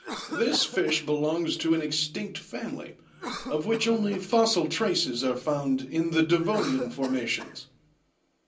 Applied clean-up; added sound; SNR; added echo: none; Cough; 14 dB; reverberation time 0.3 s.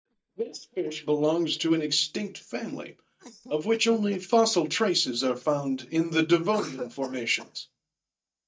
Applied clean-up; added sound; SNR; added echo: neural mask model DeepFilterNet 3.